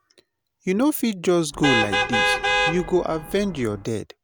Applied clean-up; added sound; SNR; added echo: none; Vehicle horn, car horn, honking; 0 dB; none.